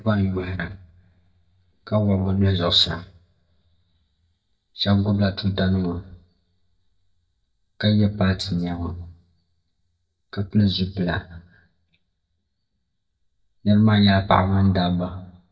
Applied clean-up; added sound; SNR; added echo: neural mask model DeepFilterNet 3.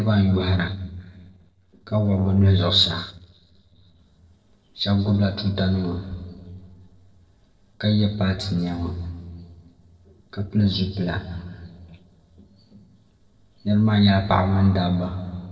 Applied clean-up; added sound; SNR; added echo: neural separator model SepFormer DNS4.